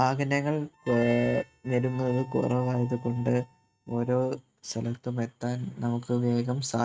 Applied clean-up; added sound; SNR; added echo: neural mask model RNNoise.